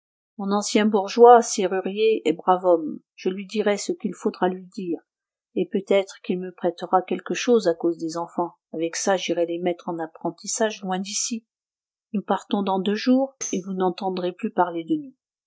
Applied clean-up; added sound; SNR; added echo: neural mask model DeepFilterNet 3.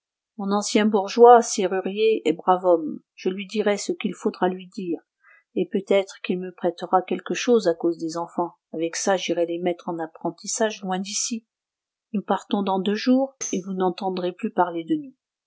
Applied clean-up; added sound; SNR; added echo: none; Tambourine; 17 dB; none.